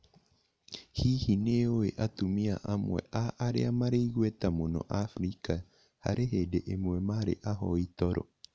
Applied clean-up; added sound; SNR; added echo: none; none; none; none.